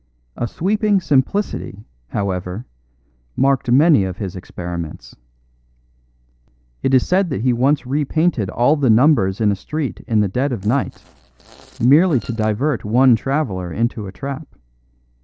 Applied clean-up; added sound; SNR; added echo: neural separator model SepFormer DNS4.